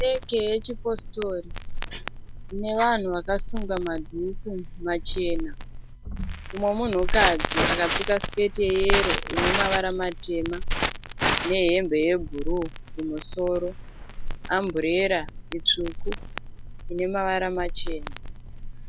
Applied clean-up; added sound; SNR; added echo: none; Crackle; 2 dB; none.